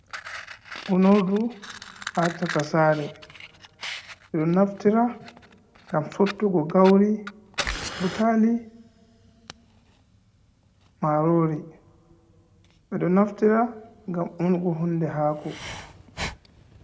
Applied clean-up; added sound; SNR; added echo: none; Fire; 15 dB; reverberation time 1.0 s.